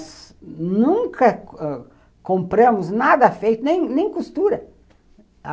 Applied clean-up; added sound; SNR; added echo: none; none; none; none.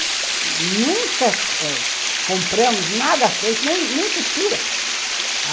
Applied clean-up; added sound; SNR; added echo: none; Water; -2 dB; none.